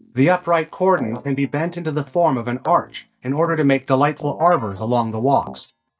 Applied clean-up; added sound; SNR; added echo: neural mask model DeepFilterNet 3.